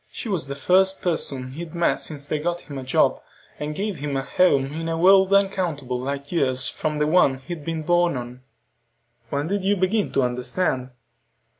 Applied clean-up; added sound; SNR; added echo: none; none; none; none.